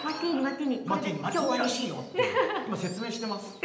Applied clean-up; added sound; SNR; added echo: none; Insect; 17 dB; reverberation time 0.9 s.